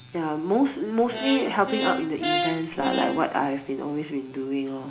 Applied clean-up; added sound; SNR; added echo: none; Brass instrument; 5 dB; reverberation time 0.4 s.